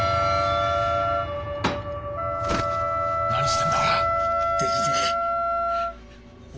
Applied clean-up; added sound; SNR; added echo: none; Wind instrument, woodwind instrument; -4 dB; none.